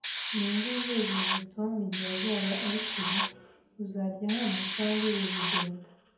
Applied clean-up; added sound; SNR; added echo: none; Hiss; 0 dB; reverberation time 2.1 s.